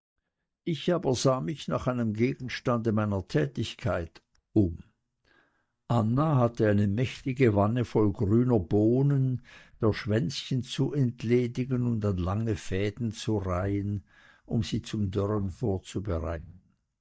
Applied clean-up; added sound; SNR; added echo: neural mask model DeepFilterNet 3.